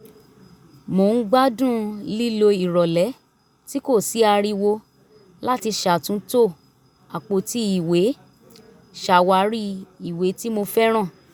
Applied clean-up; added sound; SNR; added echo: none; none; none; none.